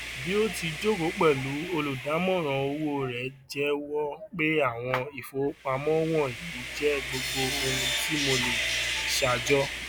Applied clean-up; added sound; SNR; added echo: none; Sawing; 5 dB; none.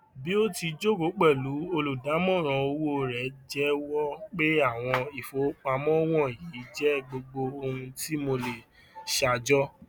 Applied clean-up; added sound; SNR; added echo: none; none; none; none.